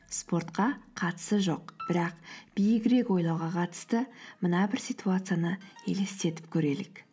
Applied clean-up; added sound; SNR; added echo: none; Piano; 19 dB; none.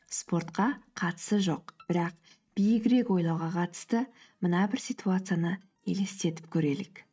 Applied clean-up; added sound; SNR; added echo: neural mask model RNNoise.